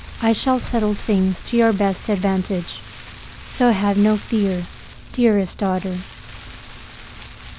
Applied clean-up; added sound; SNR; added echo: none; Rain; 15 dB; none.